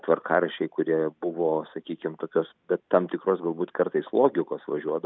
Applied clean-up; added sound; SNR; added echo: none; none; none; none.